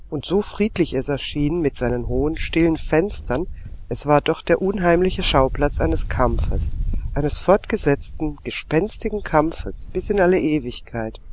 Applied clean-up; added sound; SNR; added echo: none; Wind; 7 dB; none.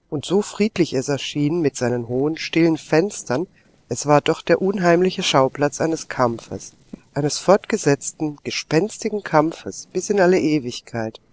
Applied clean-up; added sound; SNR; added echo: neural separator model SepFormer DNS4.